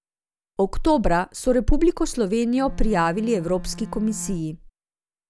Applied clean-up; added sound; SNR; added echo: none; Bowed string instrument; 17 dB; none.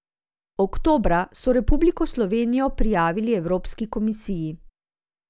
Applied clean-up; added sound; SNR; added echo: none; none; none; none.